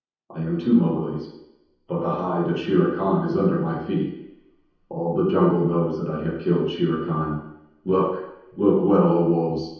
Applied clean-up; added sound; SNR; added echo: none; none; none; reverberation time 0.9 s.